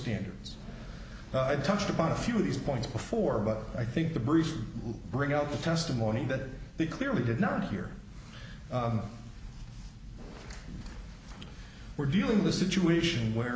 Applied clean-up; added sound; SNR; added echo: none; none; none; none.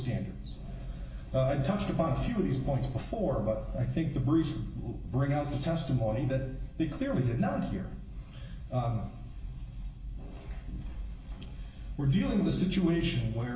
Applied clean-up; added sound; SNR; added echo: none; none; none; reverberation time 0.1 s.